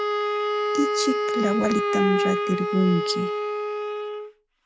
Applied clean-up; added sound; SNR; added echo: none; Wind instrument, woodwind instrument; -2 dB; none.